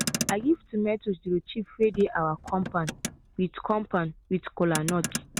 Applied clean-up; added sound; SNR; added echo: none; Motor vehicle (road); 9 dB; none.